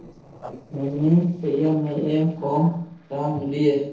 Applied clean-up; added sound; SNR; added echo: neural separator model SepFormer DNS4.